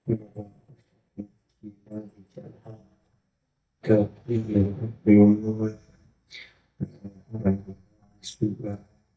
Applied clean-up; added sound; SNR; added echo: neural mask model DeepFilterNet 3.